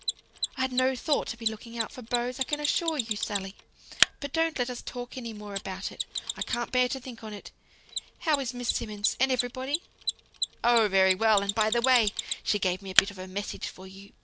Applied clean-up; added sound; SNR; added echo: none; Mechanisms; 4 dB; none.